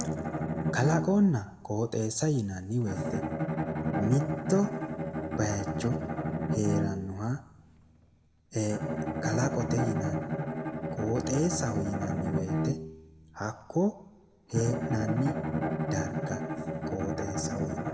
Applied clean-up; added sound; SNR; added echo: none; Bowed string instrument; 1 dB; reverberation time 0.8 s.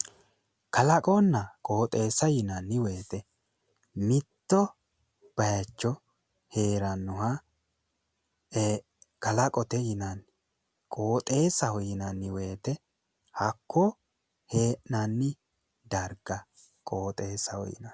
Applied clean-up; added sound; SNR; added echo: none; none; none; none.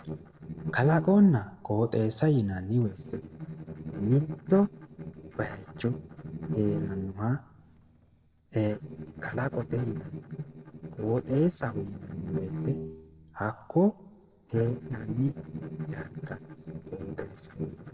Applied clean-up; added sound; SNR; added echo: neural separator model SepFormer DNS4.